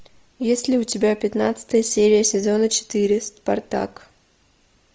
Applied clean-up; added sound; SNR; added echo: none; none; none; none.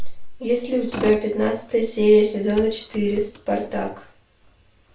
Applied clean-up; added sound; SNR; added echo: none; Motor vehicle (road); 19 dB; reverberation time 0.3 s.